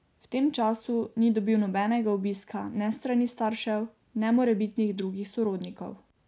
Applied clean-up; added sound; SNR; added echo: none; none; none; none.